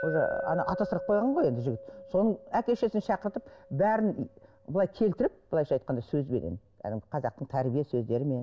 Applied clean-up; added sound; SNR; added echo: none; Glass; 14 dB; none.